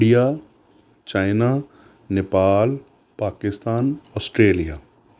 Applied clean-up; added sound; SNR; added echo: none; none; none; none.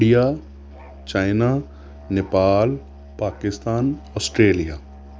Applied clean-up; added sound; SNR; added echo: none; Musical instrument; 19 dB; none.